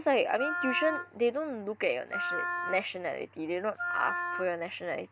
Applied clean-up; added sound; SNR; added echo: none; Wind instrument, woodwind instrument; 5 dB; none.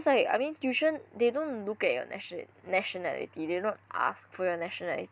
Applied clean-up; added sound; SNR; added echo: none; none; none; none.